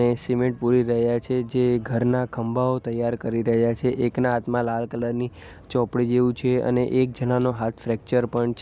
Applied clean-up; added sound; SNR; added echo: none; none; none; none.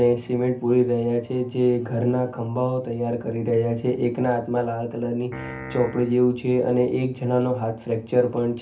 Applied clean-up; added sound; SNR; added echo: none; Piano; 13 dB; reverberation time 0.3 s.